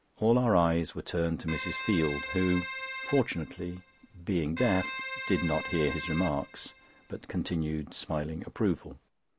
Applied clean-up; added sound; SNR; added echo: none; Keyboard (musical); 7 dB; none.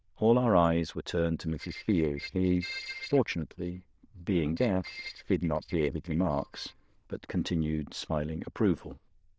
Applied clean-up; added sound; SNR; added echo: neural diffusion model UNIVERSE++.